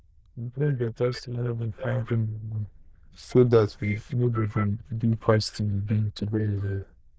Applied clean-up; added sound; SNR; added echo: neural diffusion model UNIVERSE++.